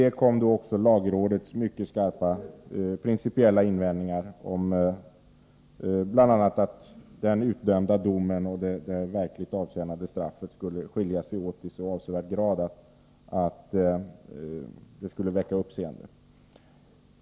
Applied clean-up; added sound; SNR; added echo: none; none; none; none.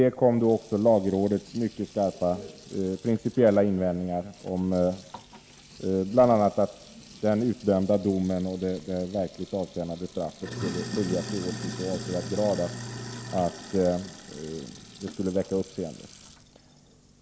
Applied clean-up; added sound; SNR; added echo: none; Sink (filling or washing); 15 dB; none.